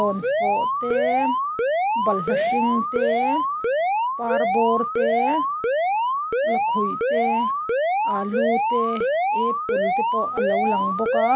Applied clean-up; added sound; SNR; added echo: none; Alarm; -5 dB; none.